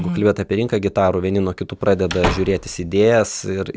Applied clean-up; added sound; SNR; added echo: none; Slam / Wood; 10 dB; none.